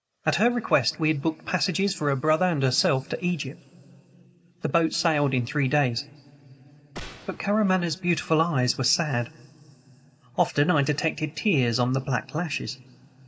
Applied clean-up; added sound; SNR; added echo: none; Gunshot, gunfire; 20 dB; reverberation time 1.6 s.